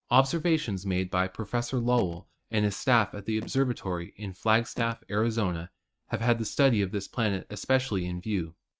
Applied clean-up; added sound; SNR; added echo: neural mask model RNNoise.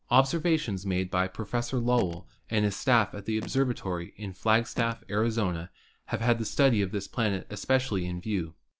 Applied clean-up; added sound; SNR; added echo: none; Telephone; 18 dB; none.